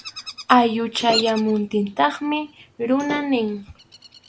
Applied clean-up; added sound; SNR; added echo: none; Bird vocalization, bird call, bird song + Slam / Wood; 13 dB; none.